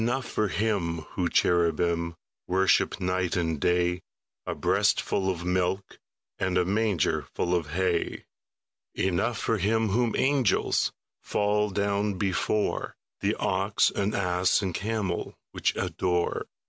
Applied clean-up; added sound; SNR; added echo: none; none; none; none.